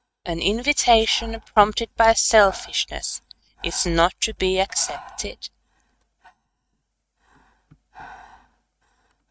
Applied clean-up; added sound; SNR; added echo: neural mask model RNNoise.